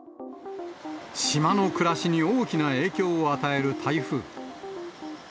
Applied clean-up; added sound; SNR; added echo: none; none; none; none.